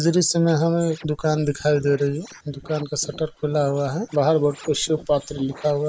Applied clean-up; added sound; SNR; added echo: neural mask model Resemble Enhance denoiser.